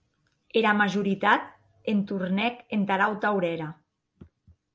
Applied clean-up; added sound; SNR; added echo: none; none; none; none.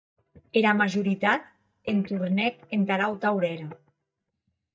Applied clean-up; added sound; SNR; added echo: neural mask model DeepFilterNet 3.